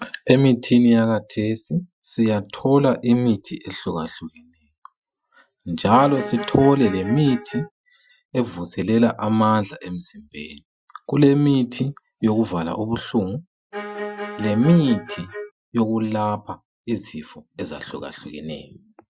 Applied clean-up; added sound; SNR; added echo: classical method Wiener filter.